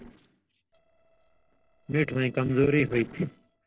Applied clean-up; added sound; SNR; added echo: neural separator model SepFormer DNS4.